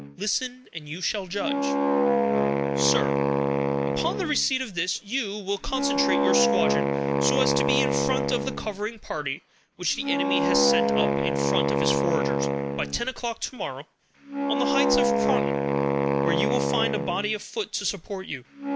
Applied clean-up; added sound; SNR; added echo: none; Wind instrument, woodwind instrument; -5 dB; none.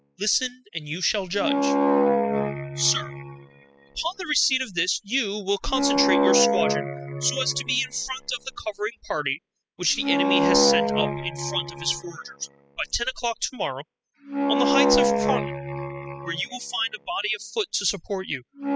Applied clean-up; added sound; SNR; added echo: classical method spectral subtraction.